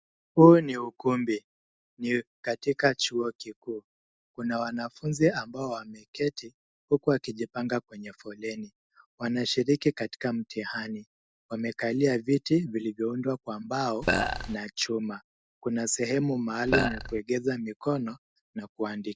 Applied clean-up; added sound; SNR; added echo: neural mask model DeepFilterNet 3.